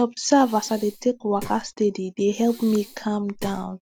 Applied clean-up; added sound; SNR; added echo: none; Breathing; 18 dB; none.